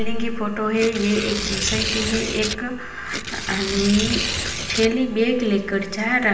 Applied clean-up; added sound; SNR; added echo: none; Tearing; 5 dB; reverberation time 0.7 s.